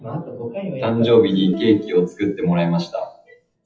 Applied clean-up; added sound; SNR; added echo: classical method WPE with log-MMSE.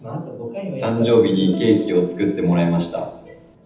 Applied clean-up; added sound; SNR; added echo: none; Piano; 19 dB; reverberation time 0.8 s.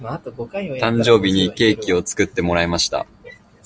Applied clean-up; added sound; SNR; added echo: none; none; none; none.